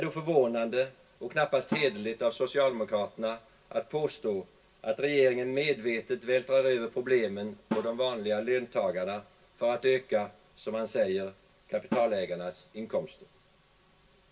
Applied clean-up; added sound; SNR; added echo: none; Snare drum; 12 dB; reverberation time 0.2 s.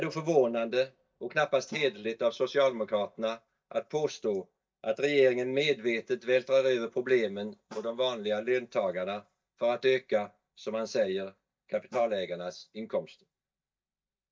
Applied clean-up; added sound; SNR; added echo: neural mask model DeepFilterNet 3.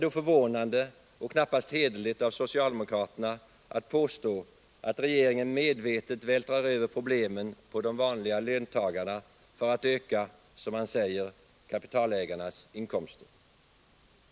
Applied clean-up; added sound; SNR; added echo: none; none; none; none.